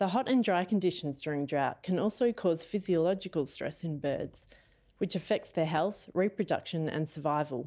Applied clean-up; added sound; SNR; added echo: none; none; none; none.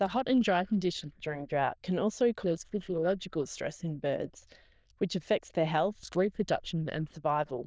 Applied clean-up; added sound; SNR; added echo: neural diffusion model UNIVERSE++.